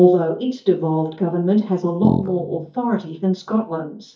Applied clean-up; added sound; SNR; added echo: neural mask model DeepFilterNet 3.